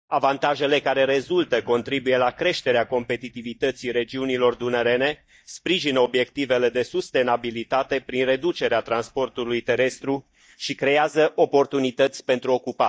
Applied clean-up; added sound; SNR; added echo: neural mask model DeepFilterNet 3.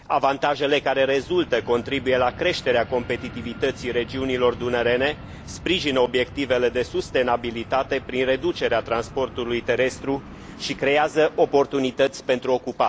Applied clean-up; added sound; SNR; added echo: none; Fixed-wing aircraft, airplane; 16 dB; none.